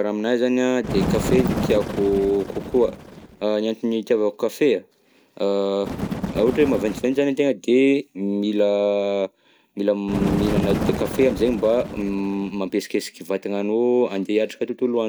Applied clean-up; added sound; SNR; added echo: none; Bird; 8 dB; none.